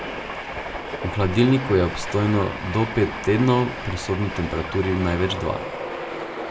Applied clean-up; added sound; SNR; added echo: none; Train; 8 dB; none.